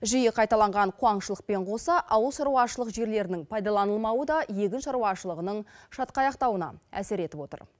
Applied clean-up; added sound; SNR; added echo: none; none; none; none.